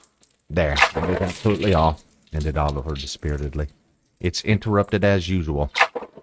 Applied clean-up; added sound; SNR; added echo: neural mask model RNNoise.